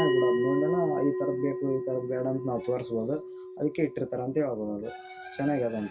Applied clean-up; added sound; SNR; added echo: none; Bell; 2 dB; reverberation time 0.1 s.